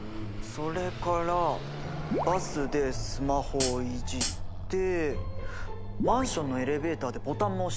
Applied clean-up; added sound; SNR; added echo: none; Hi-hat + Car passing by / Accelerating, revving, vroom; 4 dB; none.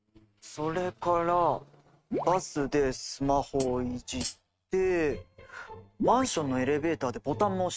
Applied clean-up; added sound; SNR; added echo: neural mask model RNNoise.